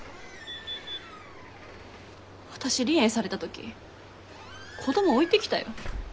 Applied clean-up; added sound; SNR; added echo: none; Squeak / Slam / Alarm / Wood; 13 dB; none.